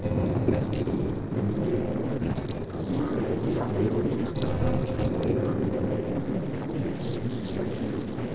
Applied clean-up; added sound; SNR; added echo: neural separator model SepFormer DNS4.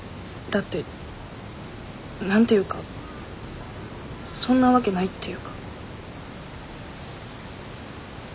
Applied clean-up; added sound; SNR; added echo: none; none; none; none.